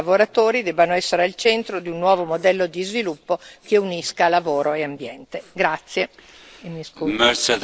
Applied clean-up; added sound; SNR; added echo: neural separator model SepFormer DNS4.